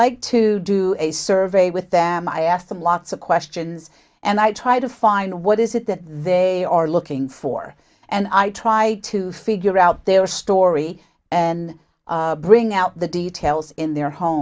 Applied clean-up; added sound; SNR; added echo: none; none; none; none.